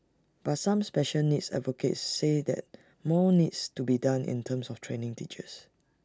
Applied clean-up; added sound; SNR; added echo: none; none; none; none.